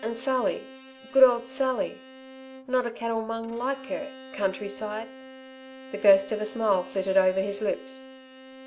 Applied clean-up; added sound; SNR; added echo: none; Bowed string instrument; 18 dB; none.